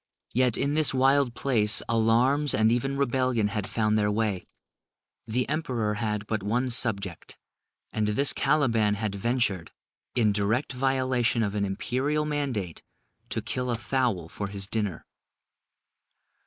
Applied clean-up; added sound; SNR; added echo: neural mask model Resemble Enhance denoiser.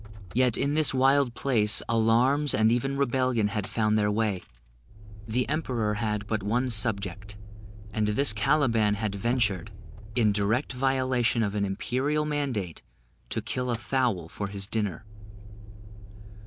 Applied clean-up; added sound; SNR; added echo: none; Motor vehicle (road); 15 dB; none.